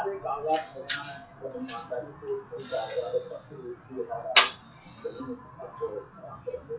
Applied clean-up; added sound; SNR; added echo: classical method WPE with log-MMSE.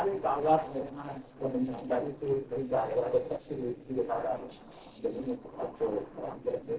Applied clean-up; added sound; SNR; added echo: neural separator model SepFormer DNS4.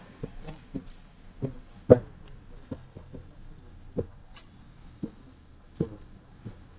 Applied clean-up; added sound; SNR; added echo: neural mask model DeepFilterNet 3.